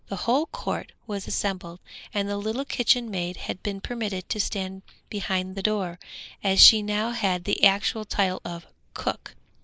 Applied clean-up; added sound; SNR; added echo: neural mask model Resemble Enhance denoiser.